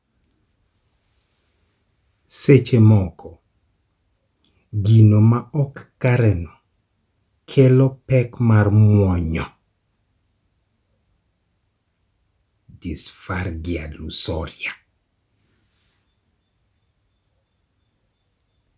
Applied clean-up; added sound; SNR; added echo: none; none; none; none.